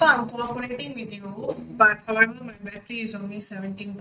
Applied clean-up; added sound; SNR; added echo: neural mask model RNNoise.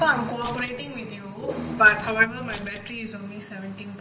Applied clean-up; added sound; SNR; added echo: none; Keys jangling; 8 dB; none.